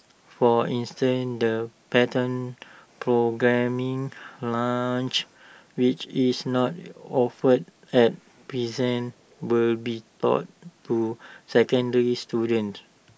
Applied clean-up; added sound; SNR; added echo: none; none; none; none.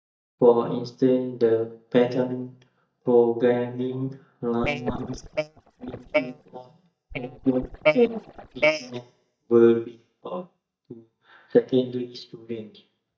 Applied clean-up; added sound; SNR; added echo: neural mask model DeepFilterNet 3.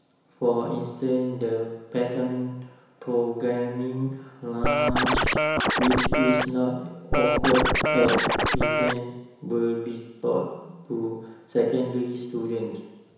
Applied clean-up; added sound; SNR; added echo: none; Scratching (performance technique); -4 dB; reverberation time 1.0 s.